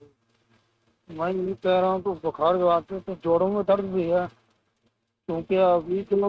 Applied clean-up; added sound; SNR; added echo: neural mask model RNNoise.